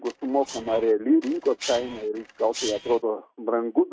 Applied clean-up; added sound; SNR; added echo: neural mask model RNNoise.